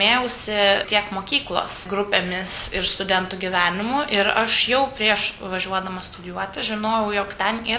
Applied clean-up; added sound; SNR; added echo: none; none; none; none.